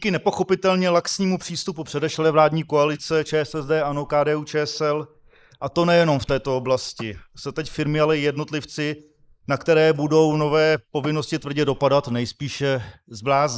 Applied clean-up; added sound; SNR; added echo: neural mask model Resemble Enhance denoiser.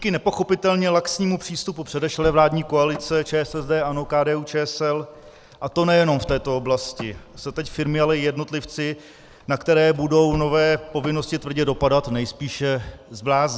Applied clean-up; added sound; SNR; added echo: none; Car; 19 dB; none.